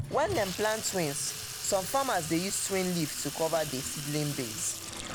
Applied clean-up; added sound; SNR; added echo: none; Sink (filling or washing) / Water tap, faucet; 7 dB; none.